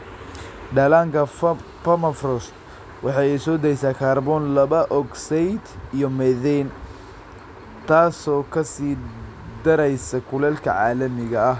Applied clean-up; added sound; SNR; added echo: none; none; none; none.